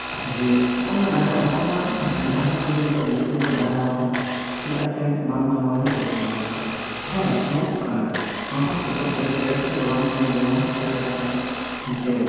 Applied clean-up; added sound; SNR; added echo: none; Domestic sounds, home sounds; 7 dB; reverberation time 2.1 s.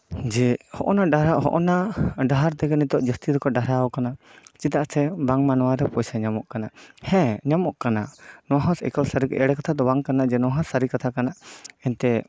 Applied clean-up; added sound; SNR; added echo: none; none; none; none.